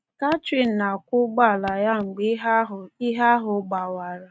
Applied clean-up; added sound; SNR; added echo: neural mask model RNNoise.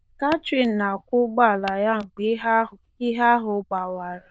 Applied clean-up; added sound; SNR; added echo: neural diffusion model UNIVERSE++.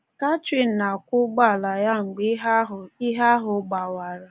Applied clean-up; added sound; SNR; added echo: none; none; none; none.